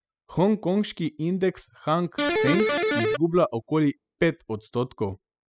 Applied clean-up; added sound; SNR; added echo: classical method spectral subtraction.